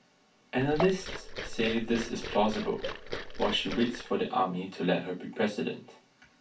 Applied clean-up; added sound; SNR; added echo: none; Liquid; 6 dB; reverberation time 0.2 s.